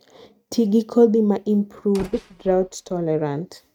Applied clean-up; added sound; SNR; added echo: neural mask model RNNoise.